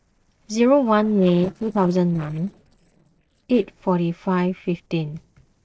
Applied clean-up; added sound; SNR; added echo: neural separator model SepFormer DNS4.